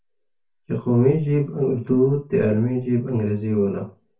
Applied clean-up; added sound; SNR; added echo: none; none; none; reverberation time 0.2 s.